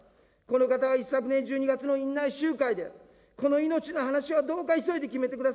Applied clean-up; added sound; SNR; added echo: none; none; none; none.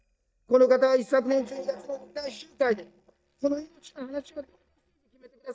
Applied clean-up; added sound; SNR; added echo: neural mask model DeepFilterNet 3.